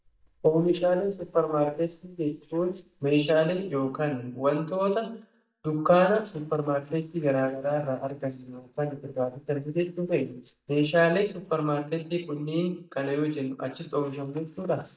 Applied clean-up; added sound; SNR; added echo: neural mask model DeepFilterNet 3.